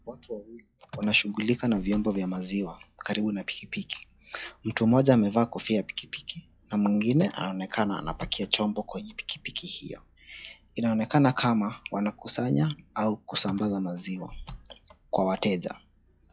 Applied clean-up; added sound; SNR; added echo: classical method log-MMSE.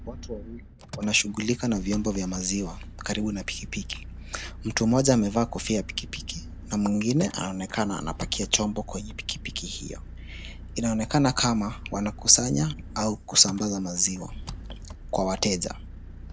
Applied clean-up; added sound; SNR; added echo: none; Engine; 12 dB; none.